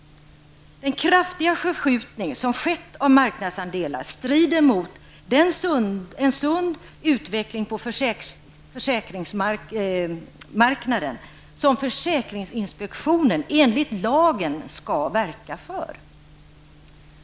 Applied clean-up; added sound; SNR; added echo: none; none; none; none.